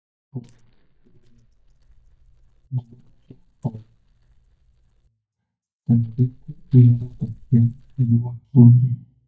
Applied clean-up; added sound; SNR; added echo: neural mask model DeepFilterNet 3.